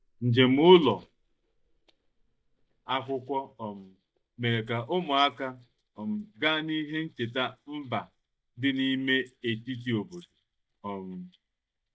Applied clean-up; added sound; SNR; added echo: neural mask model DeepFilterNet 3.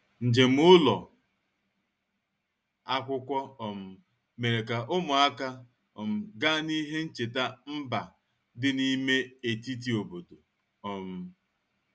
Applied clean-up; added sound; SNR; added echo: none; none; none; none.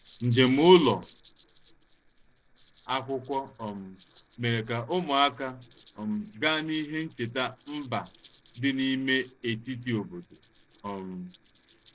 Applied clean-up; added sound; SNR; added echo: neural separator model SepFormer DNS4.